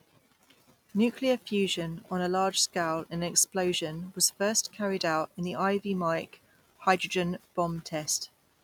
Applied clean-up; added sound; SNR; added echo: none; none; none; none.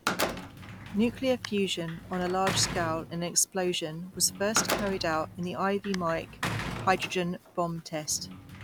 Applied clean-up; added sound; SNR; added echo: none; Slam + Sliding door / Slam; 7 dB; none.